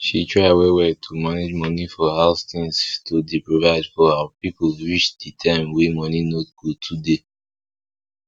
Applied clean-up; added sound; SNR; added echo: none; none; none; none.